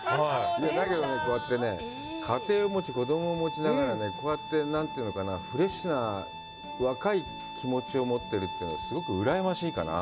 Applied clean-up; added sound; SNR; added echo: none; Bowed string instrument; 11 dB; none.